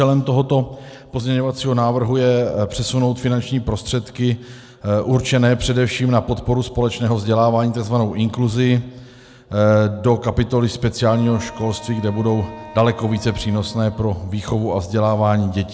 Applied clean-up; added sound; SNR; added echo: none; Wind instrument, woodwind instrument; 20 dB; none.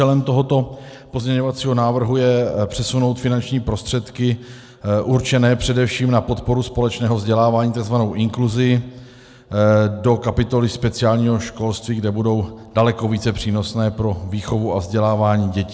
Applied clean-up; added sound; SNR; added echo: none; none; none; none.